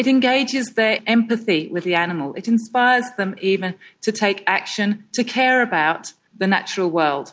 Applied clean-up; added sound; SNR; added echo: none; none; none; none.